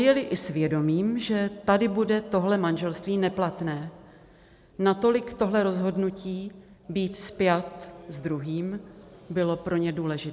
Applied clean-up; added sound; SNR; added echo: none; none; none; none.